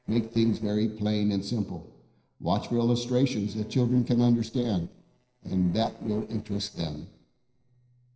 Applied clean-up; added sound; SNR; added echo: neural separator model SepFormer DNS4.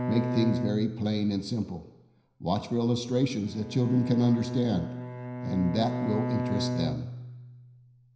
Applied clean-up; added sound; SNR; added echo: none; Bowed string instrument; 5 dB; reverberation time 0.9 s.